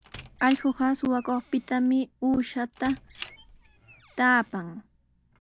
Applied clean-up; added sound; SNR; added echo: none; Squeak; 17 dB; none.